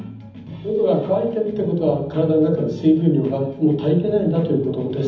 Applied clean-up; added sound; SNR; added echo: none; none; none; reverberation time 0.8 s.